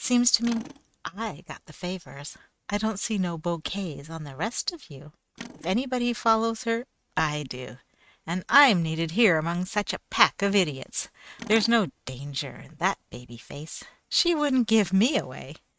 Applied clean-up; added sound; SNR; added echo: neural mask model RNNoise.